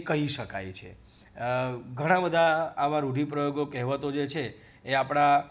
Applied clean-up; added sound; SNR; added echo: none; none; none; none.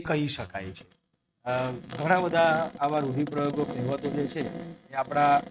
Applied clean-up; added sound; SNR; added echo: neural mask model RNNoise.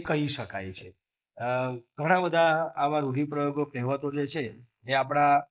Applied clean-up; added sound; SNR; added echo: neural mask model Resemble Enhance denoiser.